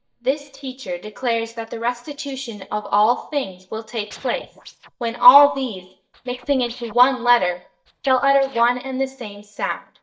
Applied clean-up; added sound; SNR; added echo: neural mask model DeepFilterNet 3.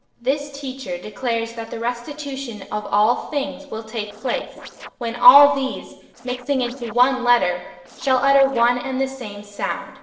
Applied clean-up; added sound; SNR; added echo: neural separator model SepFormer DNS4.